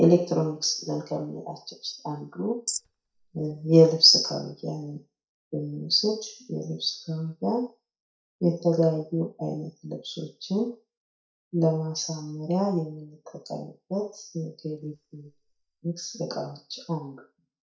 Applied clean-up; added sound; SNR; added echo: neural mask model DeepFilterNet 3.